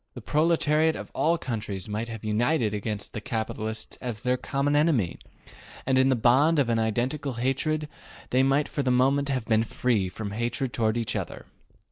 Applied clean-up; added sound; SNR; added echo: neural mask model Resemble Enhance denoiser.